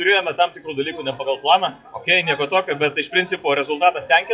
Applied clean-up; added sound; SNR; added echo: classical method WPE with log-MMSE.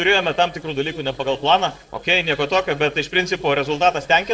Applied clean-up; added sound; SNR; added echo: neural separator model SepFormer DNS4.